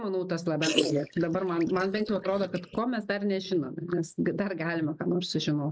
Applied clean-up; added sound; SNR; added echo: neural mask model Resemble Enhance denoiser.